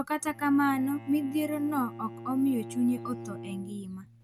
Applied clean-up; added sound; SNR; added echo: none; Bowed string instrument; 14 dB; none.